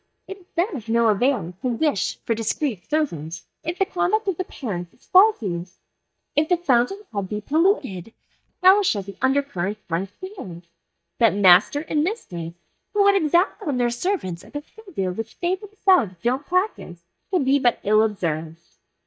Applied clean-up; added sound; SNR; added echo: neural mask model DeepFilterNet 3.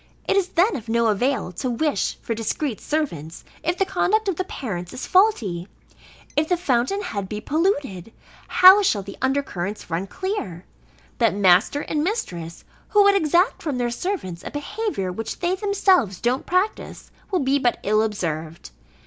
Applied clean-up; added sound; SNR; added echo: none; none; none; none.